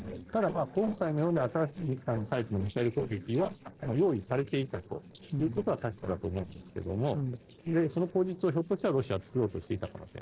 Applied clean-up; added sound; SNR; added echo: neural separator model SepFormer DNS4.